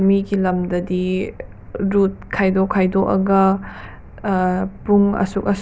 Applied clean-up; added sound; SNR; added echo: none; none; none; none.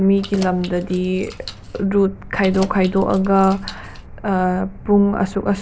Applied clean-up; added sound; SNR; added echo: none; Keys jangling + Buzz; 17 dB; none.